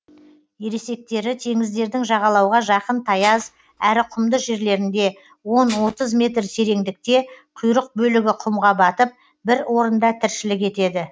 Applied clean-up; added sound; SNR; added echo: neural mask model RNNoise.